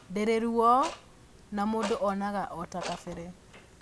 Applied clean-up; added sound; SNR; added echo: none; Clock; 15 dB; none.